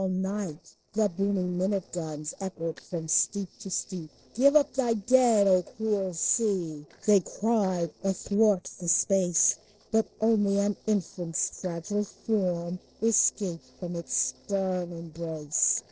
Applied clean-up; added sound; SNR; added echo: neural separator model SepFormer DNS4.